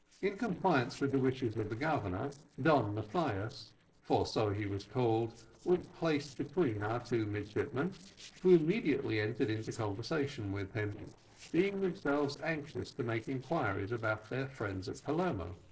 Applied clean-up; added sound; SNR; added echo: neural separator model SepFormer DNS4.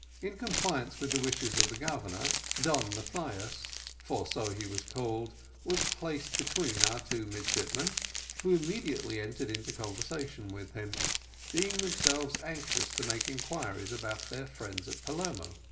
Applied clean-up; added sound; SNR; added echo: none; Crumpling, crinkling; 0 dB; reverberation time 0.6 s.